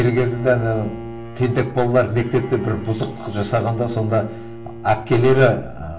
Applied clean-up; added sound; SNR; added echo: none; Bowed string instrument; 15 dB; reverberation time 0.4 s.